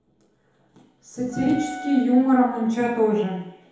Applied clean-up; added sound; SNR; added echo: none; Wind instrument, woodwind instrument; 13 dB; reverberation time 2.2 s.